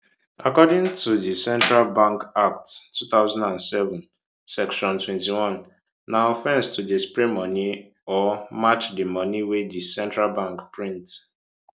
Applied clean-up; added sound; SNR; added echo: none; none; none; none.